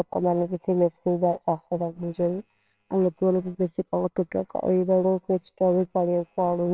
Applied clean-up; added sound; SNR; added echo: neural separator model SepFormer WHAMR!.